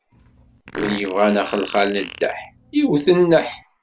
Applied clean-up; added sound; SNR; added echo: none; Fart; 16 dB; none.